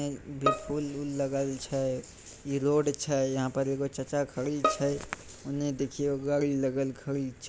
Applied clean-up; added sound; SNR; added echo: none; Bowed string instrument; 5 dB; none.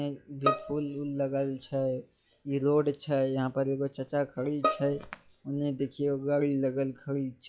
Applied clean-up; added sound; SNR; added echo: classical method log-MMSE.